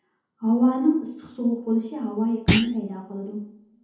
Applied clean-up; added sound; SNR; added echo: none; Thump, thud; -1 dB; reverberation time 0.8 s.